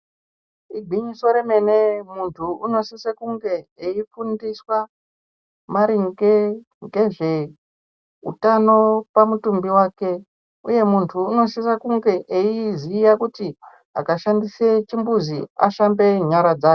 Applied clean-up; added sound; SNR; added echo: none; none; none; none.